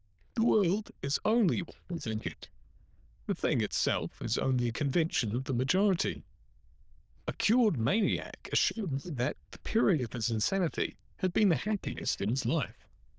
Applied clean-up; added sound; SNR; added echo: neural diffusion model UNIVERSE++.